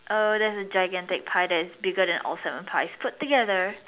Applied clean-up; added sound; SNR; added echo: none; none; none; none.